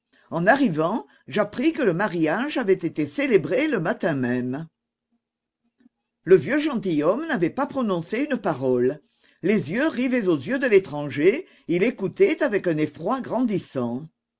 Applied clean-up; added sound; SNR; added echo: none; none; none; none.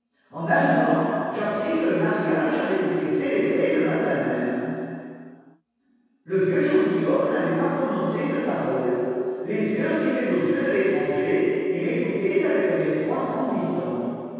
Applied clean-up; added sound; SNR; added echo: none; none; none; reverberation time 2.2 s.